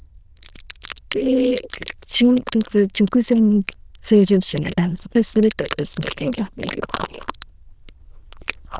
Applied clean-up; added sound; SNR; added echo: neural diffusion model UNIVERSE++.